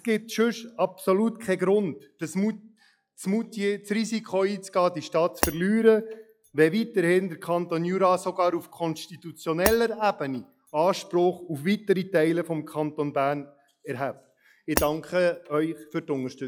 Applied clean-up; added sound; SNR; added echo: classical method log-MMSE.